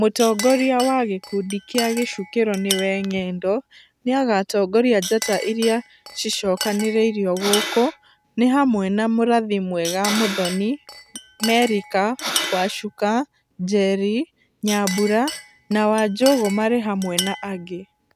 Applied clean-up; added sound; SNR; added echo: none; Breathing + Chink, clink; 11 dB; none.